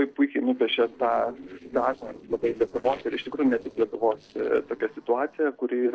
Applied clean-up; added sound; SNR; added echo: neural separator model SepFormer DNS4.